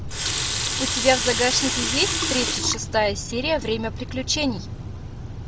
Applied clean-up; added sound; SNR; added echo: none; Water tap, faucet; 3 dB; none.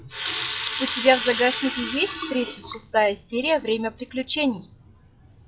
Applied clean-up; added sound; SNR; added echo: classical method log-MMSE.